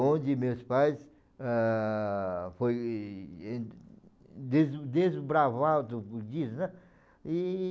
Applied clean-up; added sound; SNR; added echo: none; none; none; none.